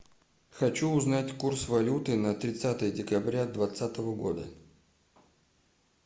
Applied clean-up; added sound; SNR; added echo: none; none; none; none.